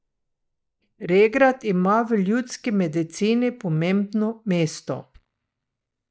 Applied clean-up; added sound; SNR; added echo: neural mask model DeepFilterNet 3.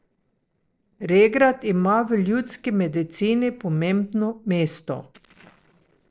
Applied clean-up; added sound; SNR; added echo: neural separator model SepFormer DNS4.